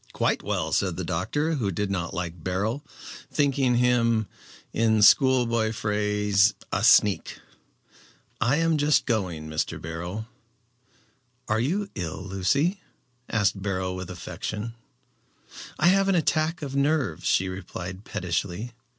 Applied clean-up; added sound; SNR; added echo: none; none; none; none.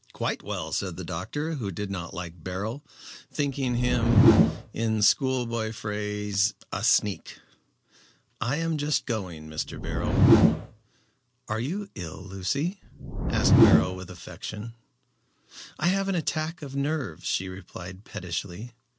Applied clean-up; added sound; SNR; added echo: none; Whoosh, swoosh, swish; -5 dB; none.